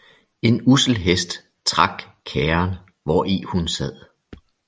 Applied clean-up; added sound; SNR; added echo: none; none; none; none.